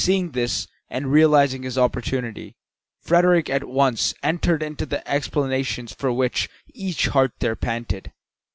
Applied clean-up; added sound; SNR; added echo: none; none; none; none.